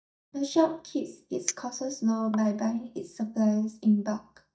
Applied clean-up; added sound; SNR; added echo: neural mask model DeepFilterNet 3.